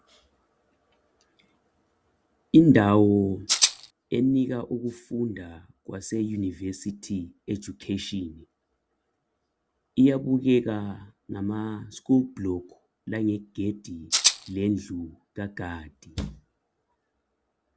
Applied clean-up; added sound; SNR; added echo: none; Rattle (instrument); -4 dB; none.